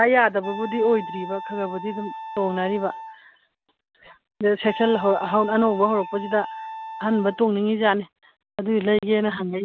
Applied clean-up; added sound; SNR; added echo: none; Wind instrument, woodwind instrument; 12 dB; none.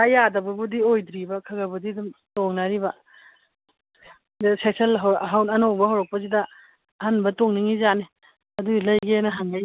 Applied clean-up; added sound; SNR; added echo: none; none; none; none.